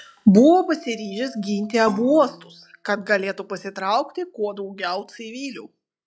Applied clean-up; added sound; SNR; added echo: classical method log-MMSE.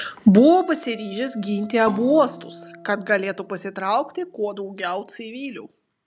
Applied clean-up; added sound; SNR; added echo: none; Percussion + Wind instrument, woodwind instrument; 19 dB; none.